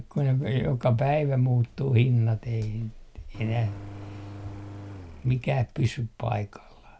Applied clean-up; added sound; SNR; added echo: none; Engine; 15 dB; none.